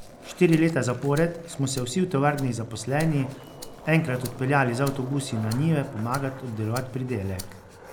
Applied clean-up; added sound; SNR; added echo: none; Skateboard + Rattle (instrument); 15 dB; none.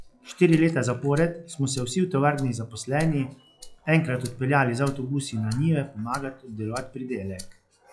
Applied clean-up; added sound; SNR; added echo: classical method log-MMSE.